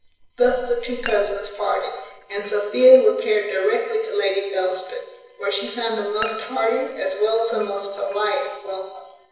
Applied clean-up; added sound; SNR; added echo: neural separator model SepFormer DNS4.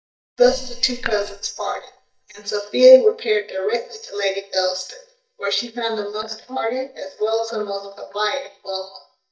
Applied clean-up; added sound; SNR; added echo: neural mask model DeepFilterNet 3.